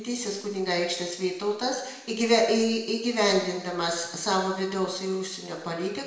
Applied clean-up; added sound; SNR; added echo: none; none; none; reverberation time 1.0 s.